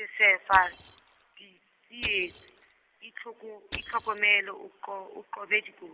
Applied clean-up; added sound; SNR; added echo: none; Crushing; 17 dB; none.